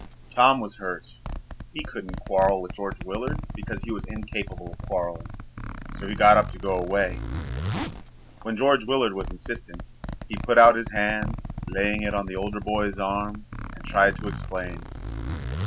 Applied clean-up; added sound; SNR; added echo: none; Zipper (clothing); 8 dB; none.